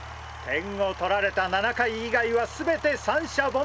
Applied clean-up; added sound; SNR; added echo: none; Engine; 17 dB; none.